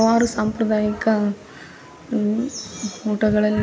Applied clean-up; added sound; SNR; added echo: none; none; none; none.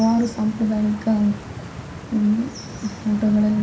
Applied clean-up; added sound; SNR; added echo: none; Stream; 14 dB; reverberation time 0.3 s.